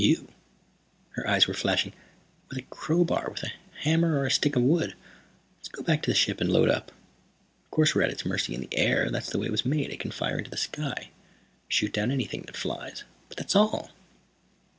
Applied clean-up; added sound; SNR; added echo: none; none; none; none.